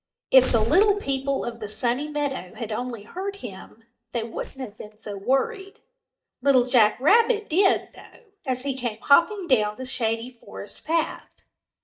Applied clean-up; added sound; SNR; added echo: neural mask model DeepFilterNet 3.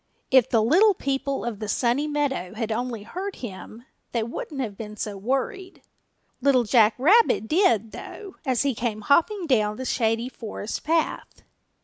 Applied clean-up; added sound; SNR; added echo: none; none; none; none.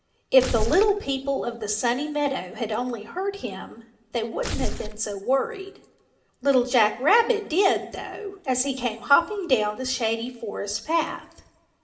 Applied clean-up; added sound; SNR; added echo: none; Tearing; 3 dB; reverberation time 0.6 s.